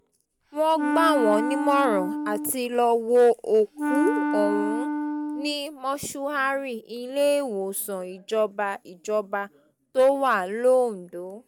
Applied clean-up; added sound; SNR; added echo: none; Wind instrument, woodwind instrument; 3 dB; none.